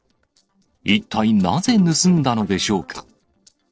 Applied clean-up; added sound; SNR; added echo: neural separator model SepFormer DNS4.